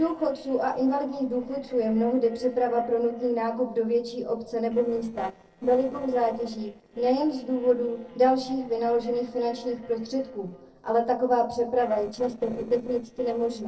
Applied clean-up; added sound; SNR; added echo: neural separator model SepFormer DNS4.